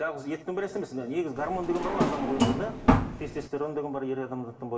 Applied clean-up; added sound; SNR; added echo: none; Drawer open or close; -5 dB; reverberation time 1.6 s.